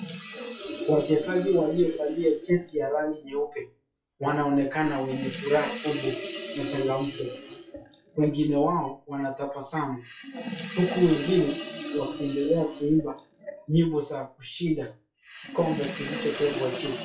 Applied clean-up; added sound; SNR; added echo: classical method WPE with log-MMSE.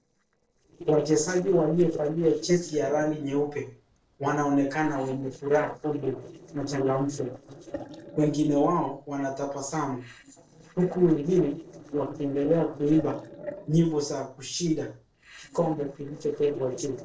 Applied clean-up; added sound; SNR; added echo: neural separator model SepFormer DNS4.